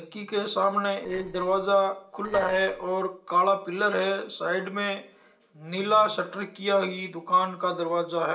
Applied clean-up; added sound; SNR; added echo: neural separator model SepFormer DNS4.